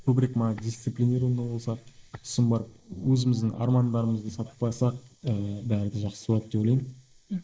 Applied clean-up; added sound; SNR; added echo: neural mask model Resemble Enhance denoiser.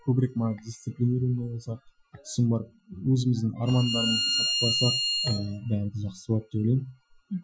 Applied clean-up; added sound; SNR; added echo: classical method Wiener filter.